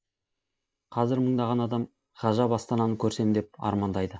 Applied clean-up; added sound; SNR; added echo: neural mask model Resemble Enhance denoiser.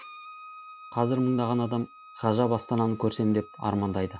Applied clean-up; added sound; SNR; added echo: none; Bowed string instrument; 19 dB; none.